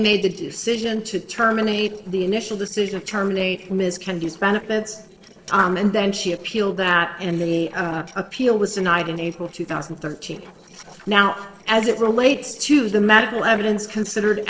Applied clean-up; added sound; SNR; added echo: neural separator model SepFormer DNS4.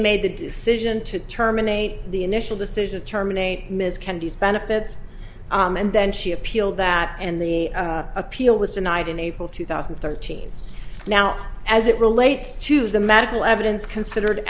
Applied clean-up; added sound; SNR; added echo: none; none; none; none.